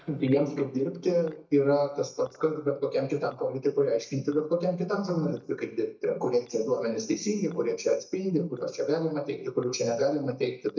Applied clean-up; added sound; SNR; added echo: neural mask model DeepFilterNet 3.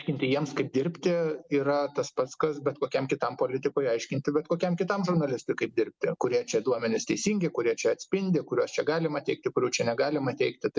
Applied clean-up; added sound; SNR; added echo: none; none; none; none.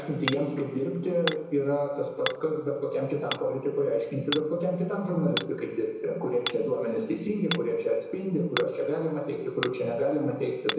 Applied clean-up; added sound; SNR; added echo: none; Hammer; 10 dB; reverberation time 1.0 s.